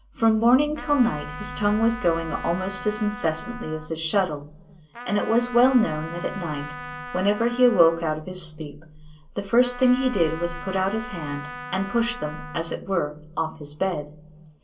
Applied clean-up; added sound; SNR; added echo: none; Trumpet; 13 dB; reverberation time 0.2 s.